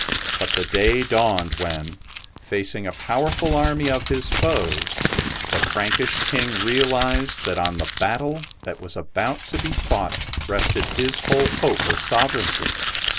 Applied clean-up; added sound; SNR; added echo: none; Crumpling, crinkling; 2 dB; none.